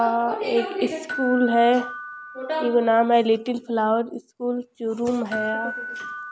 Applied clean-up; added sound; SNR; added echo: none; Door / Bell; 13 dB; none.